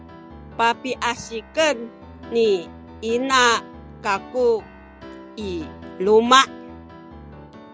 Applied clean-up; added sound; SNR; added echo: none; Piano; 17 dB; none.